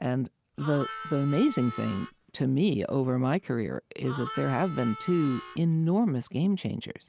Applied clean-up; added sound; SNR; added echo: none; Harmonica; 12 dB; none.